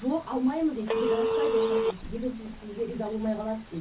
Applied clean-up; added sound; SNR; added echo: none; Telephone; 0 dB; reverberation time 0.3 s.